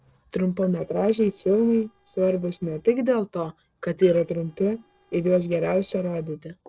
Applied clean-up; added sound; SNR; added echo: neural separator model SepFormer DNS4.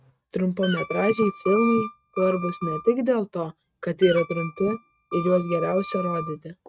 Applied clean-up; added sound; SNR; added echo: neural mask model RNNoise.